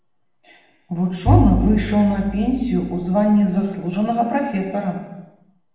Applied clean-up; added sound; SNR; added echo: none; Bowed string instrument; 3 dB; reverberation time 1.1 s.